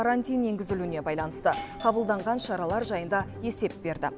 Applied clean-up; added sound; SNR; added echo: none; Doorbell; 16 dB; none.